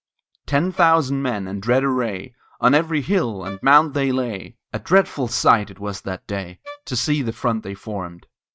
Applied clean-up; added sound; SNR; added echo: neural mask model RNNoise.